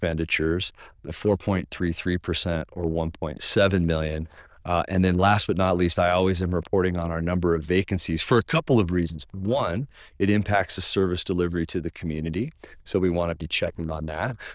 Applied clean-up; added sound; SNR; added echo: neural diffusion model UNIVERSE++.